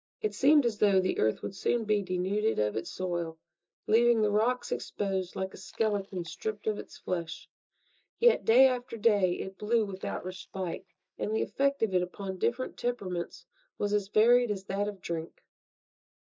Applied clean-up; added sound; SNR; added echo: neural mask model DeepFilterNet 3.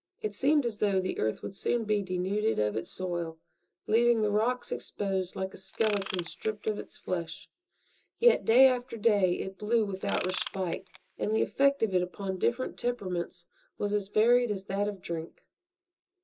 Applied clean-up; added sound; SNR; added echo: none; Ratchet, pawl / Tools; 11 dB; reverberation time 0.2 s.